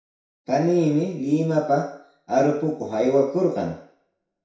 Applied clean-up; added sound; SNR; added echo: none; none; none; reverberation time 0.6 s.